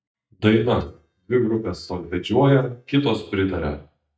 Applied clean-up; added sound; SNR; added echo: neural mask model DeepFilterNet 3.